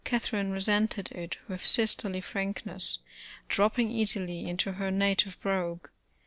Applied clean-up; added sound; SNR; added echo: neural separator model SepFormer DNS4.